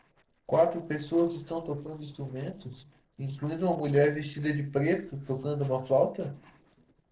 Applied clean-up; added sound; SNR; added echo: neural separator model SepFormer DNS4.